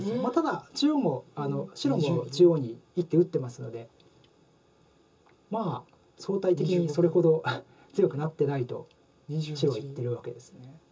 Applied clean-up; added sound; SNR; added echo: none; none; none; reverberation time 0.2 s.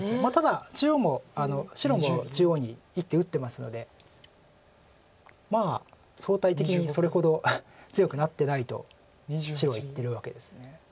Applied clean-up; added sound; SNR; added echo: none; none; none; none.